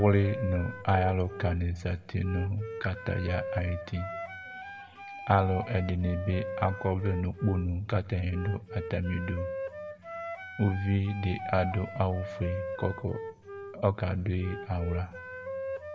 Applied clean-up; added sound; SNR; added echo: none; Wind instrument, woodwind instrument; 10 dB; reverberation time 1.4 s.